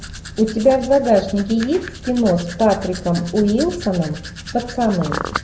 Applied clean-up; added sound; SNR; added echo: none; Domestic sounds, home sounds; 16 dB; none.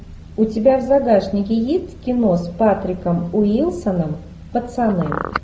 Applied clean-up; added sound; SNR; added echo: none; none; none; none.